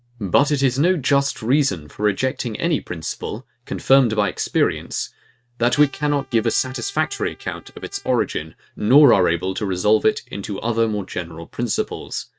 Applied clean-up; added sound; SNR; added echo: neural mask model RNNoise.